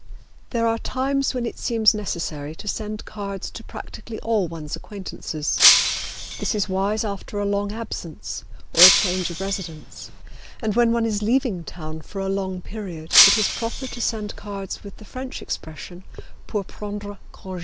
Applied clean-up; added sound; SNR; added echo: none; Shatter; -3 dB; none.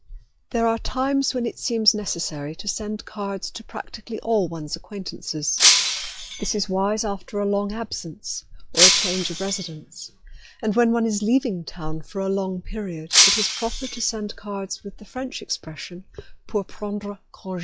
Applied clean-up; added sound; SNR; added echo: classical method log-MMSE.